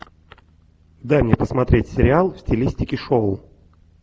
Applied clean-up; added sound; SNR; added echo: none; none; none; none.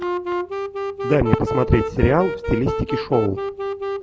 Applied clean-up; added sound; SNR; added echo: none; Wind instrument, woodwind instrument; 4 dB; none.